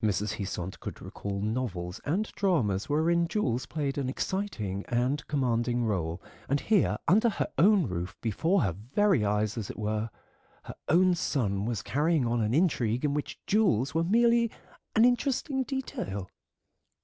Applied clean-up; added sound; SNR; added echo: none; none; none; none.